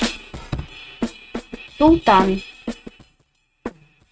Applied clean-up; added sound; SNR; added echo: neural mask model RNNoise.